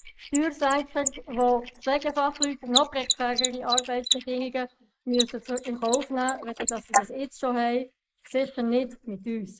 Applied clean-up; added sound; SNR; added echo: neural mask model Resemble Enhance denoiser.